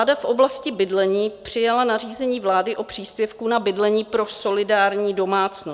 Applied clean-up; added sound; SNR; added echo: none; none; none; none.